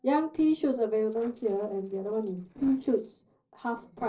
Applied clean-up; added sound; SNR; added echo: neural separator model SepFormer DNS4.